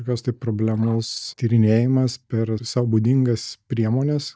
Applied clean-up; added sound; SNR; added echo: neural mask model DeepFilterNet 3.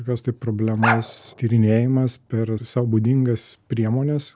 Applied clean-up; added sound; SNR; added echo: none; Bark; 5 dB; none.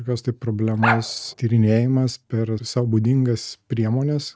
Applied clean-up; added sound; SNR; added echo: neural mask model RNNoise.